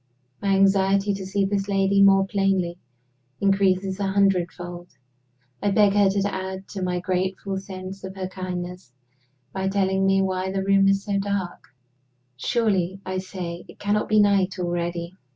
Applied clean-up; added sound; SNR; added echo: none; none; none; none.